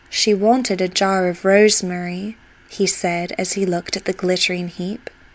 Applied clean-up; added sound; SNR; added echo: none; none; none; none.